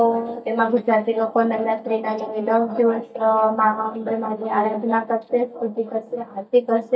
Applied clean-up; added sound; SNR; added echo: neural mask model DeepFilterNet 3.